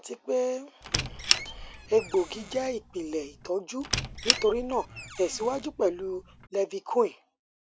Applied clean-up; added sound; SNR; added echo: none; Squeak; 3 dB; none.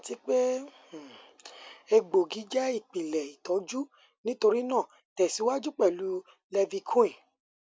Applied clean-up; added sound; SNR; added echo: none; none; none; none.